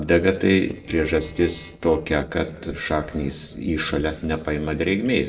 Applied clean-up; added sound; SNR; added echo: neural separator model SepFormer DNS4.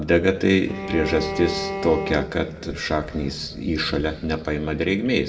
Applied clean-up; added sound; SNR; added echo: none; Bowed string instrument; 9 dB; reverberation time 1.9 s.